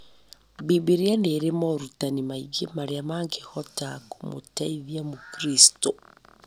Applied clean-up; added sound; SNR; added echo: none; none; none; none.